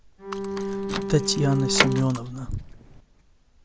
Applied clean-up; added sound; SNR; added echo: none; Door / Car + Bowed string instrument; 1 dB; none.